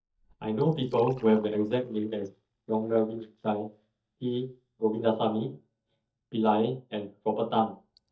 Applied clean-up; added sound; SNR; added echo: neural mask model DeepFilterNet 3.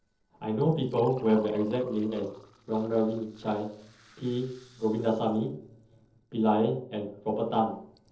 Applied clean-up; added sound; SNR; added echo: neural separator model SepFormer DNS4.